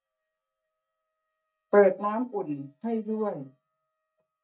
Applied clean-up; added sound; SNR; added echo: neural mask model DeepFilterNet 3.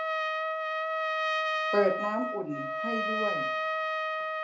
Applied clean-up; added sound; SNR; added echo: none; Trumpet; -4 dB; reverberation time 0.4 s.